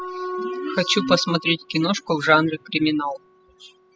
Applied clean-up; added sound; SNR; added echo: classical method spectral subtraction.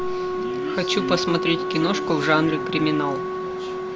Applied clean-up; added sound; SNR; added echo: none; Wind instrument, woodwind instrument; 3 dB; none.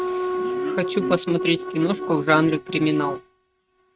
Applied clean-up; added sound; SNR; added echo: neural mask model RNNoise.